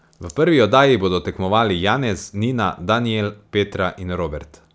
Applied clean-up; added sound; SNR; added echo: none; none; none; none.